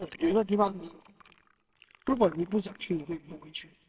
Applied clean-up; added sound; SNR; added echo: neural separator model SepFormer WHAMR!.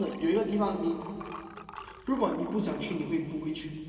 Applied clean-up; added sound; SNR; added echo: none; Liquid; 18 dB; reverberation time 2.5 s.